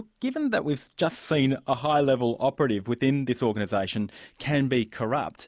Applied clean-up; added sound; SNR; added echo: none; none; none; none.